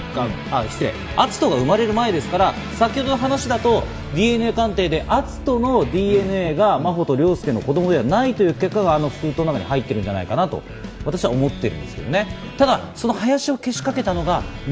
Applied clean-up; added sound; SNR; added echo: none; none; none; none.